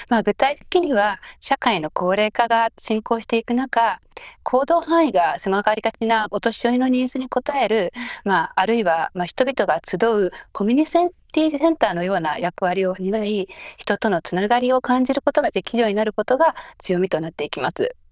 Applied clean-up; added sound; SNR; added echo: neural diffusion model UNIVERSE++.